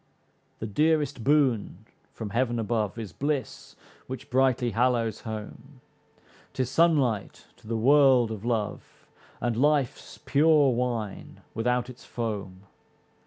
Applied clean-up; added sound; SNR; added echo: none; none; none; none.